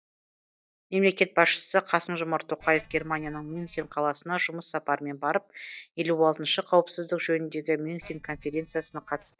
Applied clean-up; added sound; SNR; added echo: neural mask model DeepFilterNet 3.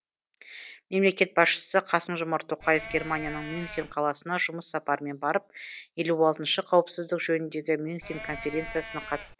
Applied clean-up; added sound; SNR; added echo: none; Livestock, farm animals, working animals; 12 dB; none.